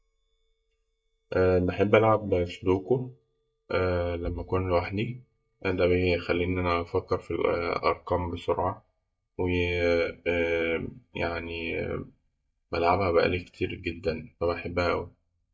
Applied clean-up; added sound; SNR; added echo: neural mask model DeepFilterNet 3.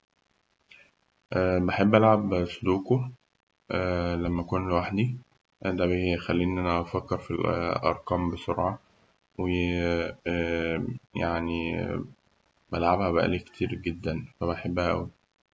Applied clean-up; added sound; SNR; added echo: none; none; none; none.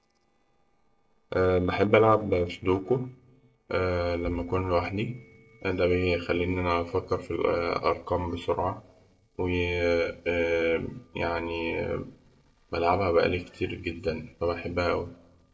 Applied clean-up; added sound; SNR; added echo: neural separator model SepFormer DNS4.